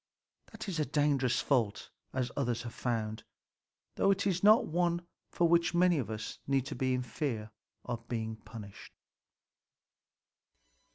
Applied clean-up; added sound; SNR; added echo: none; none; none; none.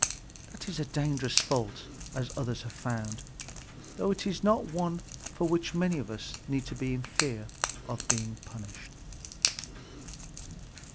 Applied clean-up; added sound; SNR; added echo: none; Crack / Crackle; 4 dB; none.